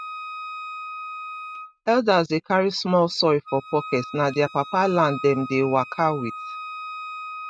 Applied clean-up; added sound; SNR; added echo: none; Wind instrument, woodwind instrument; 12 dB; none.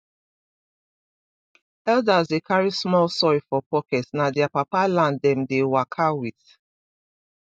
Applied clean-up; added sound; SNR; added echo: none; none; none; none.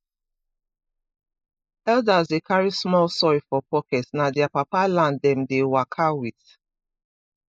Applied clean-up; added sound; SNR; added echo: neural mask model Resemble Enhance denoiser.